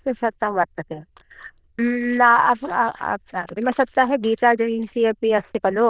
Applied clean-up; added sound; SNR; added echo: neural diffusion model UNIVERSE++.